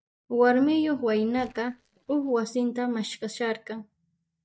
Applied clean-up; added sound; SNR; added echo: neural mask model DeepFilterNet 3.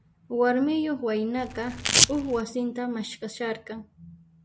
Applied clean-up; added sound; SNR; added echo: none; Domestic sounds, home sounds; -4 dB; none.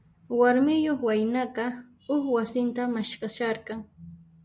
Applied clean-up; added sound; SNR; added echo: none; none; none; none.